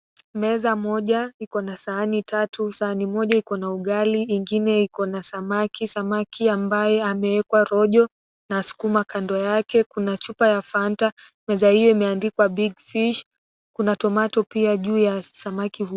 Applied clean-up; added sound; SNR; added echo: none; Finger snapping; 11 dB; none.